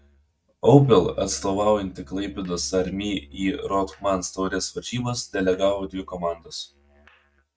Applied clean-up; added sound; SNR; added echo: neural mask model RNNoise.